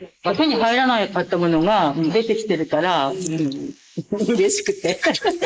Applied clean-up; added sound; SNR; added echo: neural mask model Resemble Enhance denoiser.